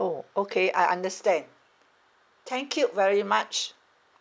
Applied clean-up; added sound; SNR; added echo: none; none; none; none.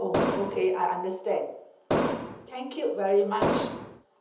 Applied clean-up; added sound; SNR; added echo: none; Explosion; -2 dB; reverberation time 0.8 s.